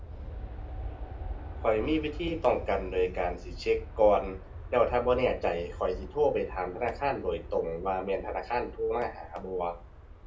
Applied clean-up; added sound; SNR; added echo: none; Aircraft; 11 dB; reverberation time 0.3 s.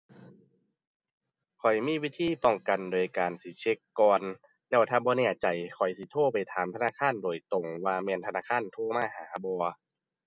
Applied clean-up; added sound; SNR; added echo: none; none; none; none.